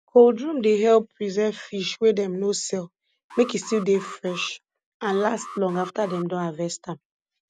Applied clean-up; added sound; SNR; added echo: none; Alarm; 18 dB; none.